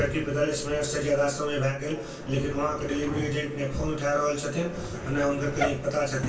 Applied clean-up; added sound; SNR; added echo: none; Drawer open or close; 10 dB; reverberation time 0.3 s.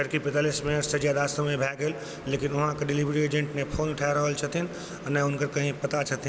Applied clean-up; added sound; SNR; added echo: none; none; none; none.